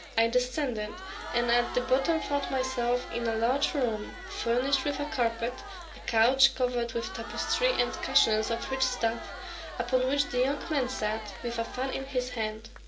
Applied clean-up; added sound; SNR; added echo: none; Crowd; 11 dB; reverberation time 0.2 s.